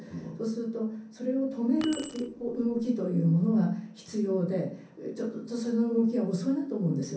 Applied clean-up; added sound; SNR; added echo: none; Keys jangling; 16 dB; reverberation time 0.6 s.